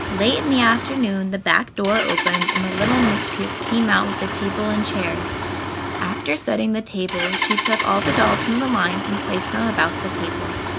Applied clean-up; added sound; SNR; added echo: none; Engine starting; 3 dB; none.